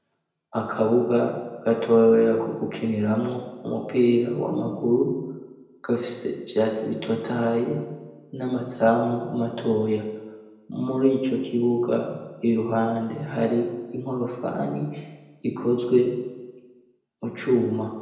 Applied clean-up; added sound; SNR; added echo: none; none; none; reverberation time 1.0 s.